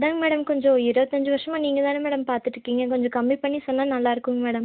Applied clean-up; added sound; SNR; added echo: none; none; none; none.